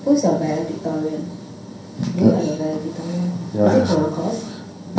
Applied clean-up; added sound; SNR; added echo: none; none; none; reverberation time 0.6 s.